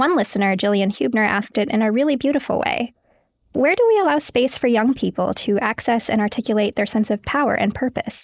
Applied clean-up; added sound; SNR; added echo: neural mask model Resemble Enhance denoiser.